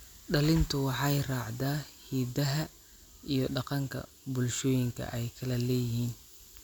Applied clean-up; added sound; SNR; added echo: none; none; none; none.